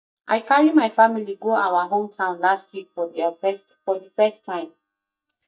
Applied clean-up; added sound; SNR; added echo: neural mask model DeepFilterNet 3.